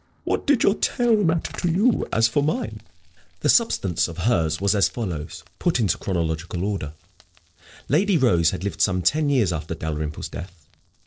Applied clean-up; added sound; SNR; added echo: neural separator model SepFormer DNS4.